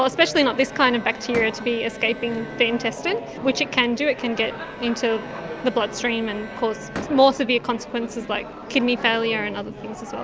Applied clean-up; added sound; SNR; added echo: none; Slam + Bowed string instrument; 17 dB; none.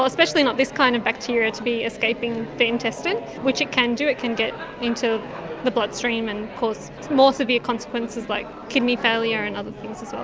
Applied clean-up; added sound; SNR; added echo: none; none; none; none.